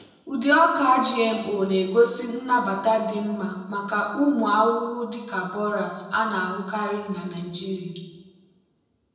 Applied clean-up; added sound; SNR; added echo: none; none; none; reverberation time 0.9 s.